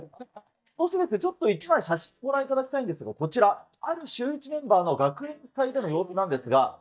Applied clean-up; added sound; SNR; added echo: neural mask model DeepFilterNet 3.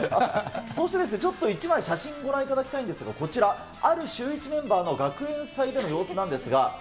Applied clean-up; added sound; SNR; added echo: none; none; none; none.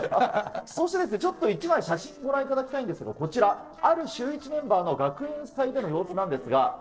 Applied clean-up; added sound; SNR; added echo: neural separator model SepFormer DNS4.